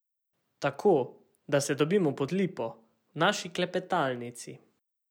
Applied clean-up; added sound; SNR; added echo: none; none; none; none.